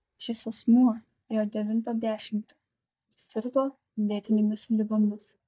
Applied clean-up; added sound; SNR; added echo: neural mask model DeepFilterNet 3.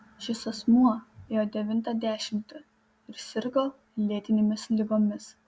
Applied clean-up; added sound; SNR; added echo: none; none; none; none.